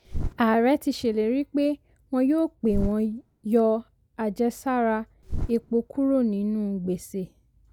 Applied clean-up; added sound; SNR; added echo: none; Bird; 11 dB; none.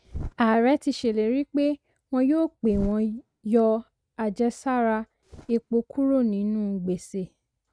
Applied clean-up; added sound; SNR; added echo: neural mask model RNNoise.